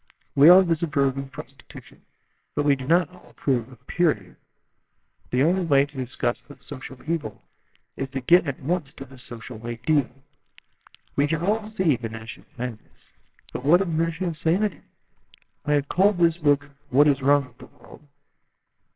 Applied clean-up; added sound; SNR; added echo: neural separator model SepFormer WHAMR!.